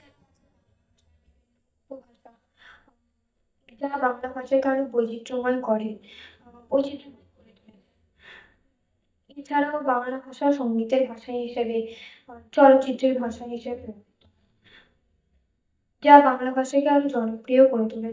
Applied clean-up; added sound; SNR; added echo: neural mask model DeepFilterNet 3.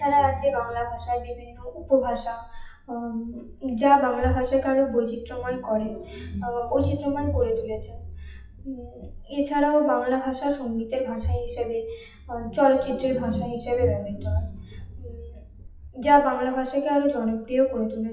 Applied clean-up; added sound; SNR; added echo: classical method WPE with log-MMSE.